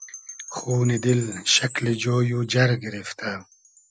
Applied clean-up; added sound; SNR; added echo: none; Wind chime / Percussion; 18 dB; none.